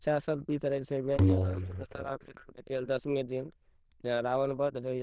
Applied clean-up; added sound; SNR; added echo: neural diffusion model UNIVERSE++.